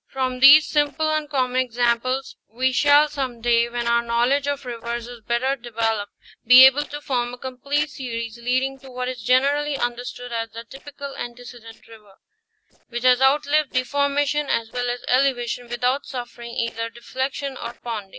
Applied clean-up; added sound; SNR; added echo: neural separator model SepFormer DNS4.